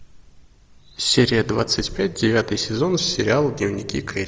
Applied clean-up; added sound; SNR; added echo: none; none; none; none.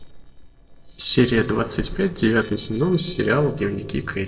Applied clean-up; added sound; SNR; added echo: neural separator model SepFormer DNS4.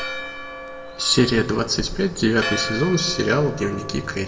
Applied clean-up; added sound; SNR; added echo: none; Church bell; 10 dB; reverberation time 1.0 s.